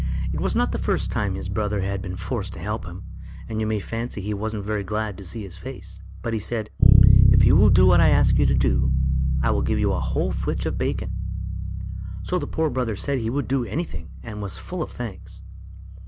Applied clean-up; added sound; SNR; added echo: none; Bass guitar; -4 dB; none.